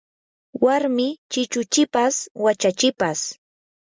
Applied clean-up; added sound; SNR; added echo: none; none; none; none.